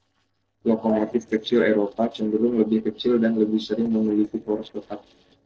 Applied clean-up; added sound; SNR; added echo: neural separator model SepFormer DNS4.